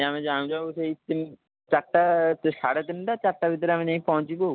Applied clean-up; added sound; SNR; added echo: none; none; none; none.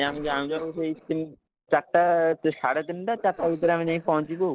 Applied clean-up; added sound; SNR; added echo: neural separator model SepFormer DNS4.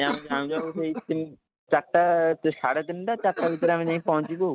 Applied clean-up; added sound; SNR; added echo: neural mask model RNNoise.